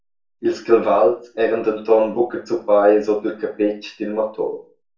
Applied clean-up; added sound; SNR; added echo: none; none; none; reverberation time 0.3 s.